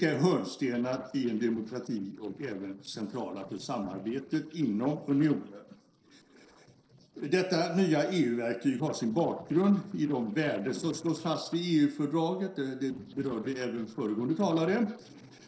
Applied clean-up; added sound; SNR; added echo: neural separator model SepFormer DNS4.